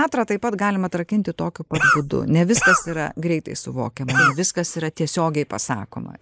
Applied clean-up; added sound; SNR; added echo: neural mask model Resemble Enhance denoiser.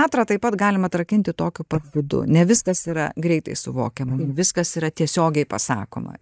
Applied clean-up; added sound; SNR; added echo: neural mask model DeepFilterNet 3.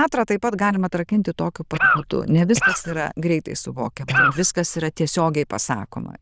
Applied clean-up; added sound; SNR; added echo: neural diffusion model UNIVERSE++.